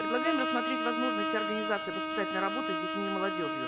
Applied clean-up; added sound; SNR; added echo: none; Bowed string instrument; -2 dB; none.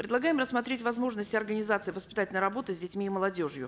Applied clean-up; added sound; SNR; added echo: none; none; none; none.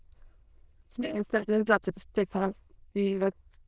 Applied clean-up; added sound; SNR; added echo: neural diffusion model UNIVERSE++.